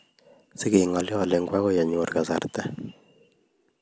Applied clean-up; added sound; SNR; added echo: none; none; none; none.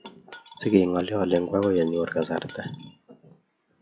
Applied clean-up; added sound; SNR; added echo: classical method log-MMSE.